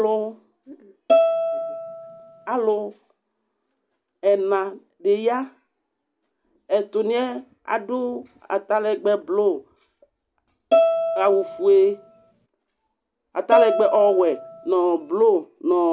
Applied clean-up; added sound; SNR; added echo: none; Bowed string instrument; -1 dB; none.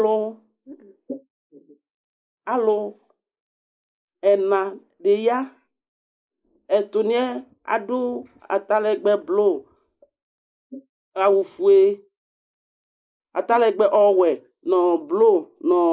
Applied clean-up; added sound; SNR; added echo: neural mask model Resemble Enhance denoiser.